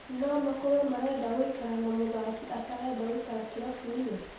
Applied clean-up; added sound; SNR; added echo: none; Rain; 16 dB; reverberation time 0.7 s.